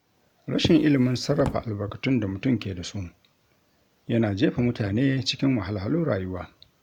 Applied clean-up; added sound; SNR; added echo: none; Drawer open or close; 13 dB; none.